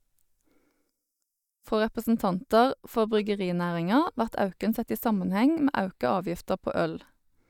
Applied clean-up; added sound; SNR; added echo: neural mask model DeepFilterNet 3.